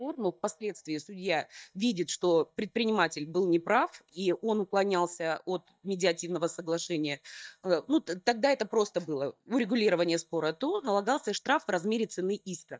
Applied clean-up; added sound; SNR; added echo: neural mask model DeepFilterNet 3.